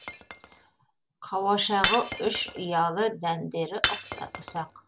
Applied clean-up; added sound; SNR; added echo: none; Shatter; 6 dB; none.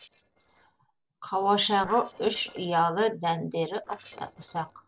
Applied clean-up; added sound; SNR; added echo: neural separator model SepFormer DNS4.